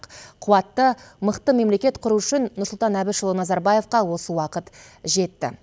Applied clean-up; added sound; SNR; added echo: none; none; none; none.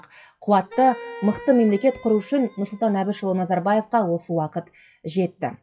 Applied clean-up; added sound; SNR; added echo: classical method WPE with log-MMSE.